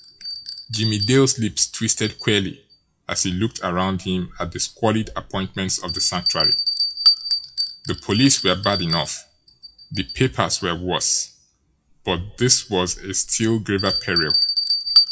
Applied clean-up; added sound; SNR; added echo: classical method WPE with log-MMSE.